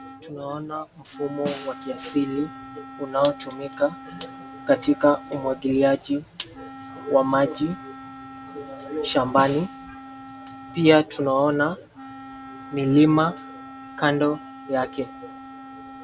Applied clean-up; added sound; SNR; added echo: none; Snare drum + Wind instrument, woodwind instrument; 16 dB; none.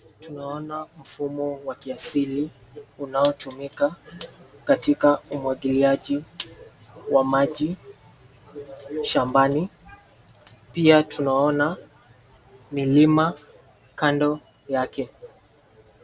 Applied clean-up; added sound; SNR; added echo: none; none; none; none.